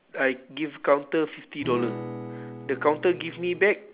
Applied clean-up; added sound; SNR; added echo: none; Acoustic guitar / Strum; 10 dB; none.